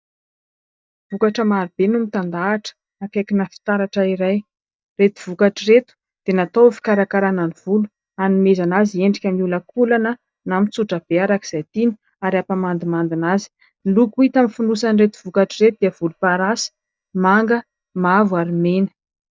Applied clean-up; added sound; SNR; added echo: neural mask model DeepFilterNet 3.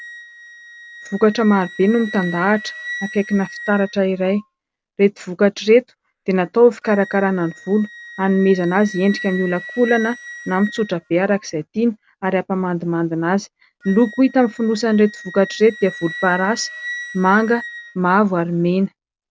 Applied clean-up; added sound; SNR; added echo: none; Wind instrument, woodwind instrument; 16 dB; none.